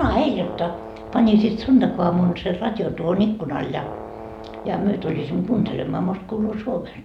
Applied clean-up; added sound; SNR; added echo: none; Brass instrument; 16 dB; none.